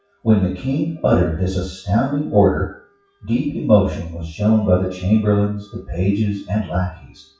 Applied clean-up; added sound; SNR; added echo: classical method WPE with log-MMSE.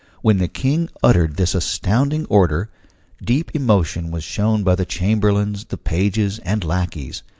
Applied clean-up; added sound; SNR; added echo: none; none; none; none.